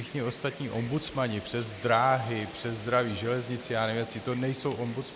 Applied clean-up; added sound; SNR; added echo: none; Wind; 16 dB; none.